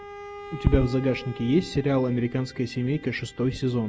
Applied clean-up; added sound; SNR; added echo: none; Bowed string instrument; 17 dB; none.